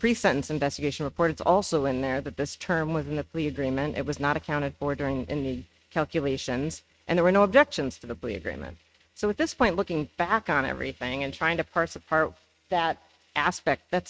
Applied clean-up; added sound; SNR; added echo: neural mask model RNNoise.